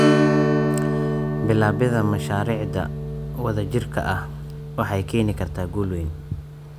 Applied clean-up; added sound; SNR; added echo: none; Strum; -1 dB; none.